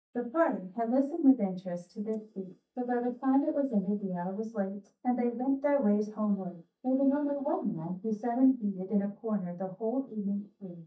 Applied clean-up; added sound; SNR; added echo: neural mask model DeepFilterNet 3.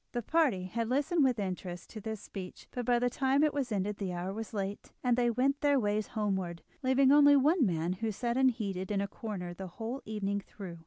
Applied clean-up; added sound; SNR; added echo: none; none; none; none.